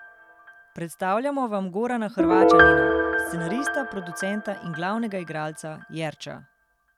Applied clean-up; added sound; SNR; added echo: none; Piano; -5 dB; none.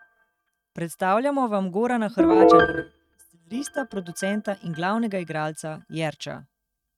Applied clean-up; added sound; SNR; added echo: neural mask model RNNoise.